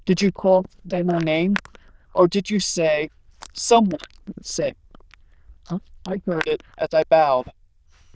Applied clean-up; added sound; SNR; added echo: neural diffusion model UNIVERSE++.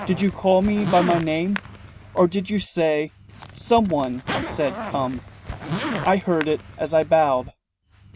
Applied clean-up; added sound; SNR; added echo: none; Zipper (clothing); 10 dB; none.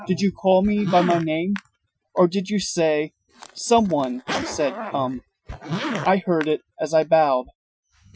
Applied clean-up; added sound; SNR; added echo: classical method Wiener filter.